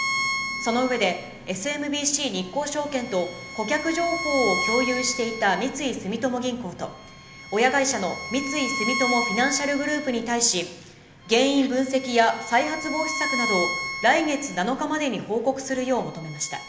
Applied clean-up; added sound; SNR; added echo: none; Bowed string instrument; 7 dB; reverberation time 0.8 s.